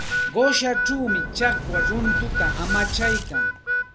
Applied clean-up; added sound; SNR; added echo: none; Harmonica + Boom; -2 dB; none.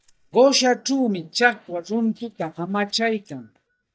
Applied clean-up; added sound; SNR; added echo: neural mask model DeepFilterNet 3.